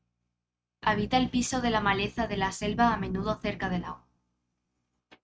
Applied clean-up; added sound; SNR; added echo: neural mask model RNNoise.